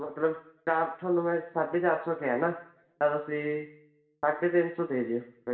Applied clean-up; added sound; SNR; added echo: none; none; none; reverberation time 0.6 s.